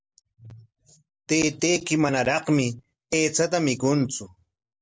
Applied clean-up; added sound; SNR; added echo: none; none; none; none.